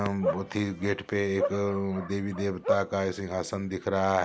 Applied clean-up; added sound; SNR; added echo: none; Bark; 7 dB; none.